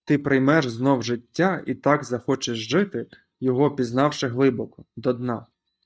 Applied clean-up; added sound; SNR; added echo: neural mask model DeepFilterNet 3.